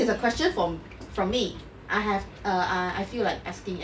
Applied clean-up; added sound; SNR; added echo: none; none; none; none.